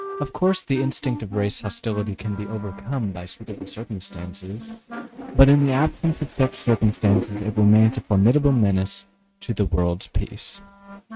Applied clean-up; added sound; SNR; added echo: neural mask model RNNoise.